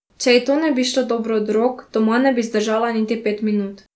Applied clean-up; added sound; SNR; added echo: none; none; none; none.